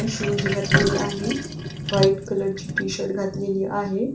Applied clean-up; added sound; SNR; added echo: none; Sink (filling or washing); 2 dB; reverberation time 0.3 s.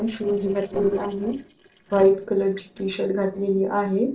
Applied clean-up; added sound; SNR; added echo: neural separator model SepFormer DNS4.